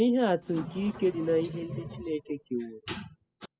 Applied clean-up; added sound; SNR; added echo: classical method spectral subtraction.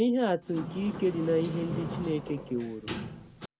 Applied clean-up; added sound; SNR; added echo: none; Sliding door; 8 dB; none.